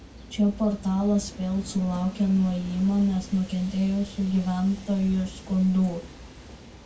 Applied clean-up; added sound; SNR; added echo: none; Train; 16 dB; reverberation time 0.2 s.